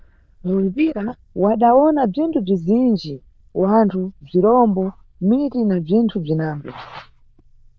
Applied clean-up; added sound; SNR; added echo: neural diffusion model UNIVERSE++.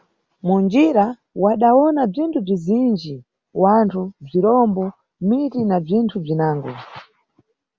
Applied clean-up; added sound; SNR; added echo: none; none; none; none.